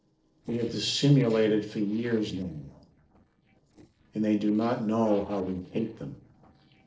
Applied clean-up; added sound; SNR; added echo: neural separator model SepFormer DNS4.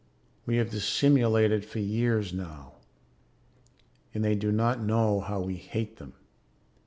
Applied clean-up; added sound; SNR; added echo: none; none; none; none.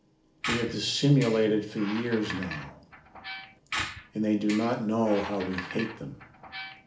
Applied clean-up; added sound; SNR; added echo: none; Squeak; 10 dB; reverberation time 0.4 s.